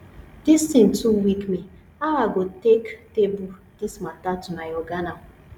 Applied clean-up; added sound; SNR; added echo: none; none; none; none.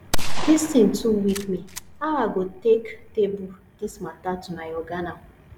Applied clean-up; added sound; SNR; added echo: none; Gunshot, gunfire; 0 dB; none.